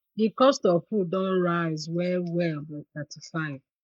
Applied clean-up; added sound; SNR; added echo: neural mask model Resemble Enhance denoiser.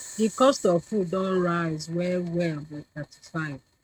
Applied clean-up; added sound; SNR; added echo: neural mask model RNNoise.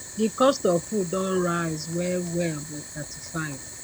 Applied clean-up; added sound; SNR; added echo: none; Boiling; 12 dB; none.